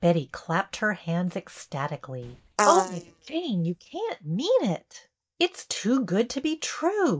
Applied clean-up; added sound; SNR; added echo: neural mask model DeepFilterNet 3.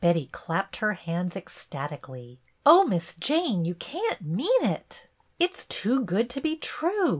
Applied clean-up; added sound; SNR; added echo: none; none; none; none.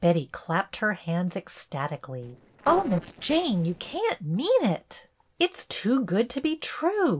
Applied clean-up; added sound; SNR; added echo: neural separator model SepFormer DNS4.